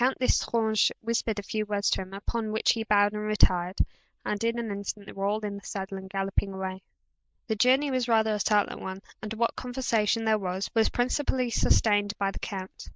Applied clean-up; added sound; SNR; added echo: neural mask model Resemble Enhance denoiser.